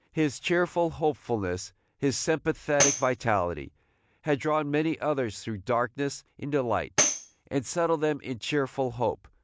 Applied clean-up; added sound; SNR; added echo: none; Tambourine; 3 dB; none.